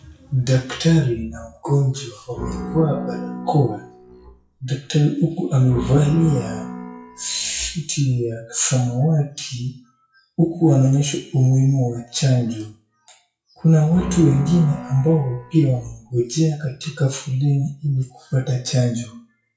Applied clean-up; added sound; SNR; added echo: classical method WPE with log-MMSE.